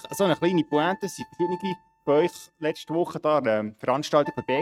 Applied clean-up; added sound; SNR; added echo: neural mask model RNNoise.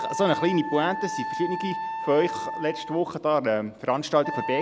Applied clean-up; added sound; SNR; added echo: none; Wind instrument, woodwind instrument; 7 dB; none.